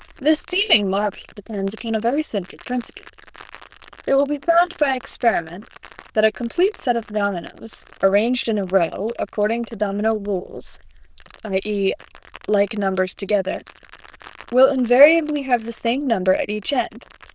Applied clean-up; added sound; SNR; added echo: neural diffusion model UNIVERSE++.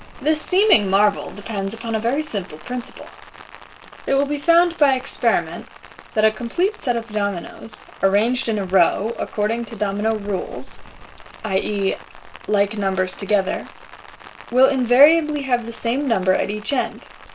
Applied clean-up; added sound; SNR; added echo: none; Rain; 19 dB; none.